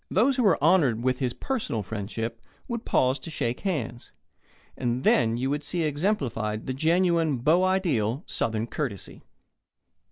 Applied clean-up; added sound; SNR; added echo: none; none; none; none.